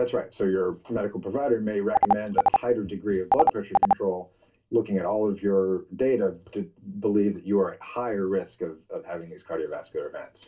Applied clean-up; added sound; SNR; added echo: none; Telephone; -2 dB; reverberation time 0.2 s.